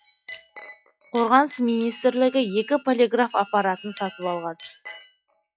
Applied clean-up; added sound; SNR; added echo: classical method log-MMSE.